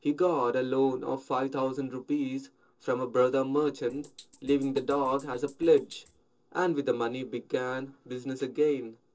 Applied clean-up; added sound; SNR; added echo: neural separator model SepFormer DNS4.